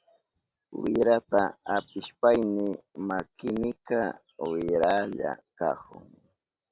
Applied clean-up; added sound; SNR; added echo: none; none; none; none.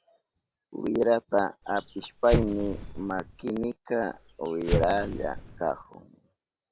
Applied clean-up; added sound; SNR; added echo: none; Explosion; 5 dB; none.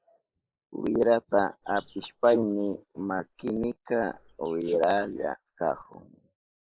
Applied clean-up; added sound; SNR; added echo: neural mask model Resemble Enhance denoiser.